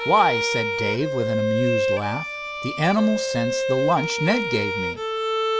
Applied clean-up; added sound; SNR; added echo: none; Bowed string instrument; 1 dB; none.